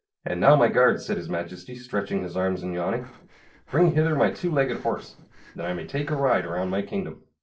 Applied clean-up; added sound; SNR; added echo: neural separator model SepFormer DNS4.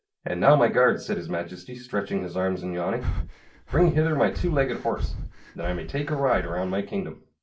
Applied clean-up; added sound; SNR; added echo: none; Breathing; 6 dB; reverberation time 0.3 s.